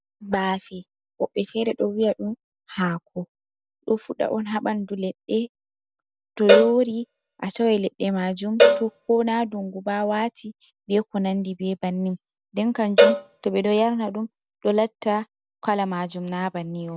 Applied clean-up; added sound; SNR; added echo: none; Cowbell; -2 dB; none.